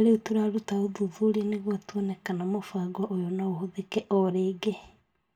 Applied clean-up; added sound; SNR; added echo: none; none; none; reverberation time 0.2 s.